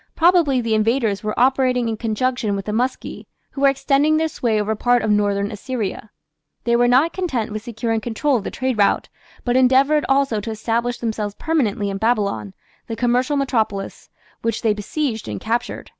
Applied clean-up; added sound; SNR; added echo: none; none; none; none.